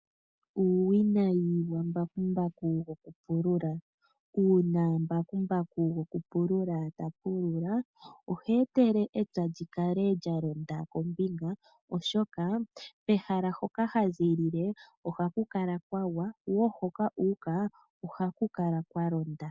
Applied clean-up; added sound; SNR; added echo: none; none; none; none.